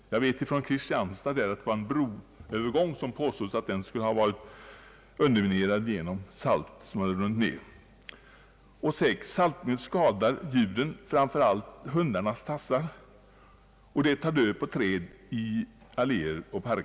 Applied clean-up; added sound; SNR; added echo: none; none; none; none.